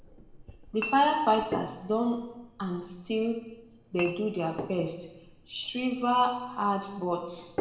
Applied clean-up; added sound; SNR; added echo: none; Chink, clink; 13 dB; reverberation time 0.9 s.